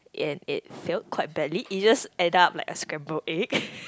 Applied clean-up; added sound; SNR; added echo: none; none; none; none.